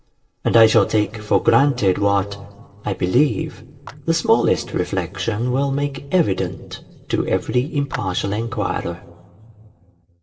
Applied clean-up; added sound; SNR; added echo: neural separator model SepFormer DNS4.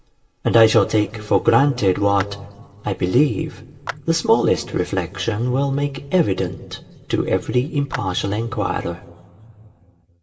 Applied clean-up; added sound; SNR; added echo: none; Clapping; 17 dB; reverberation time 2.8 s.